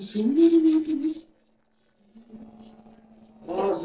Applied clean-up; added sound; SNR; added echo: neural separator model SepFormer DNS4.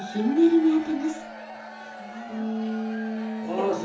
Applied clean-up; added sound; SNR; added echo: none; Crowd / Cheering; 14 dB; reverberation time 0.6 s.